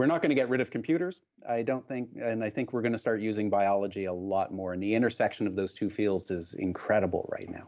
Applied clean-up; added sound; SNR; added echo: none; none; none; none.